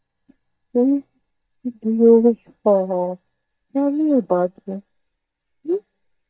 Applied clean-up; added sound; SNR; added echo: neural mask model DeepFilterNet 3.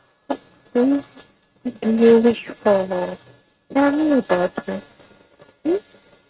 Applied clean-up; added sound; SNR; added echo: neural mask model RNNoise.